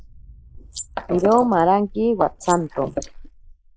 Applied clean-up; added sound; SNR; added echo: neural mask model Resemble Enhance denoiser.